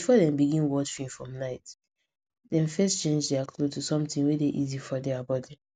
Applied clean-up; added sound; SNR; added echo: none; none; none; none.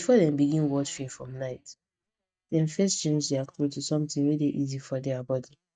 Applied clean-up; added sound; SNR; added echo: neural mask model DeepFilterNet 3.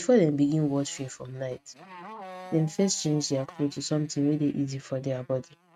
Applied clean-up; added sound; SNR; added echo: neural mask model RNNoise.